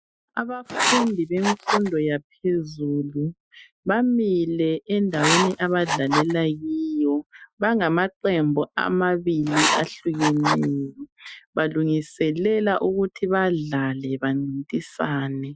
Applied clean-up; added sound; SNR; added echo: classical method Wiener filter.